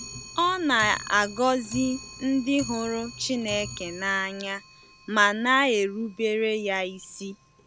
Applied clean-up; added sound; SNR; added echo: none; Clock; 16 dB; none.